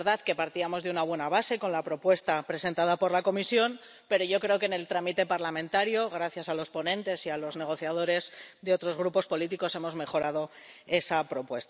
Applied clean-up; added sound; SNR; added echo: none; none; none; none.